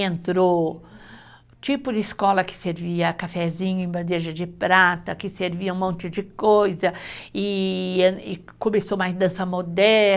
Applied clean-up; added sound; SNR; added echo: none; none; none; none.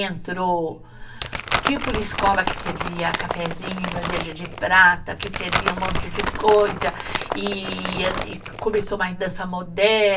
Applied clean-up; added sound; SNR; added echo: none; Crumpling, crinkling; 5 dB; reverberation time 0.2 s.